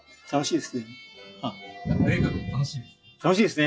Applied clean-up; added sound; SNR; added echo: classical method log-MMSE.